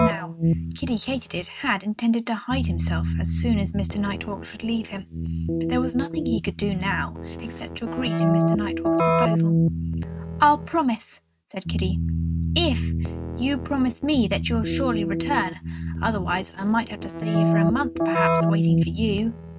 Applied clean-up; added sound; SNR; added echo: neural mask model RNNoise.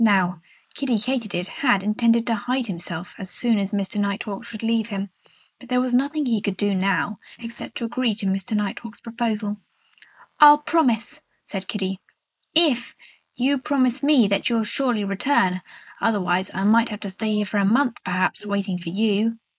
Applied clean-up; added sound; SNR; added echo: neural mask model Resemble Enhance denoiser.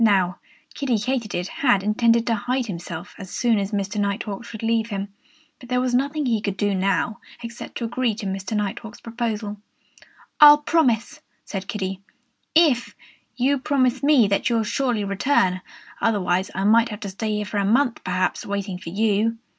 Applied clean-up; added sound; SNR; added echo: none; none; none; none.